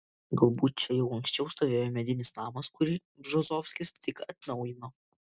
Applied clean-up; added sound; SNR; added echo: none; none; none; none.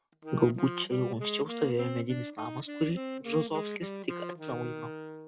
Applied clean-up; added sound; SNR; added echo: none; Wind instrument, woodwind instrument; 7 dB; none.